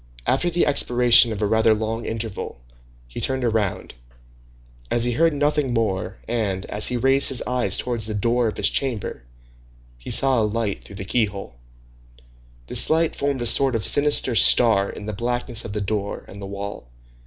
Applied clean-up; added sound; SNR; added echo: none; none; none; none.